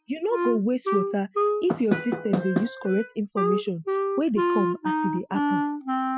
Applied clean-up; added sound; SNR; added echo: classical method Wiener filter.